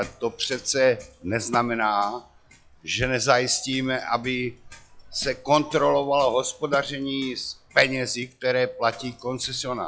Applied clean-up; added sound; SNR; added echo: classical method log-MMSE.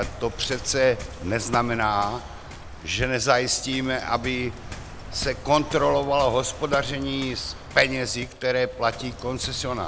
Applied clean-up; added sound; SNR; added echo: none; Waves, surf; 12 dB; none.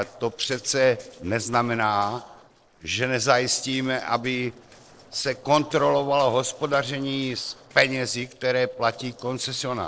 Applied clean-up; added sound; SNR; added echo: neural separator model SepFormer DNS4.